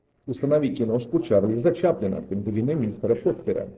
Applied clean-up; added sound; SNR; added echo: neural separator model SepFormer DNS4.